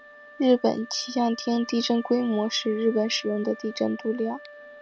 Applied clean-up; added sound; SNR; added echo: none; Wind instrument, woodwind instrument; 19 dB; none.